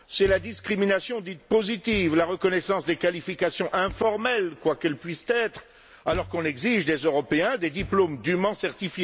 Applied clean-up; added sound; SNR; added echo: none; Thump, thud; 20 dB; none.